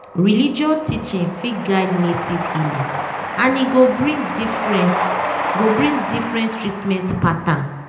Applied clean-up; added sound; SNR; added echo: none; Train; 6 dB; reverberation time 0.8 s.